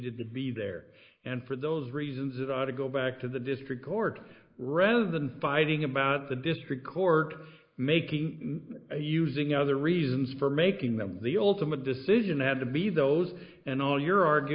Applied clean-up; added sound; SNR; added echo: neural mask model Resemble Enhance denoiser.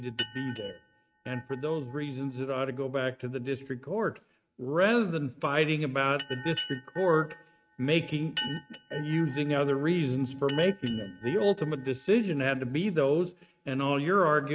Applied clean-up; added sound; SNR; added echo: neural mask model RNNoise.